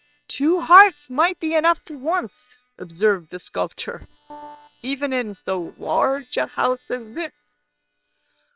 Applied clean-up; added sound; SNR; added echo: neural separator model SepFormer WHAM!.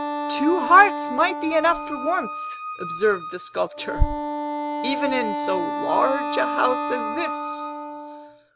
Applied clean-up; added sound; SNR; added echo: none; Wind instrument, woodwind instrument + Wind instrument, woodwind instrument; 5 dB; none.